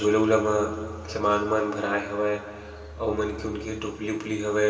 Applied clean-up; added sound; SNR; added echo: none; Fixed-wing aircraft, airplane; 18 dB; reverberation time 2.4 s.